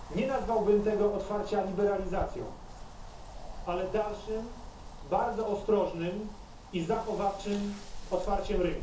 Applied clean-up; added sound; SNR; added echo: none; Wind; 9 dB; reverberation time 0.6 s.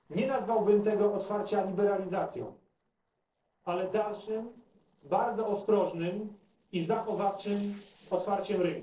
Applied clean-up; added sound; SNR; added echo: neural separator model SepFormer DNS4.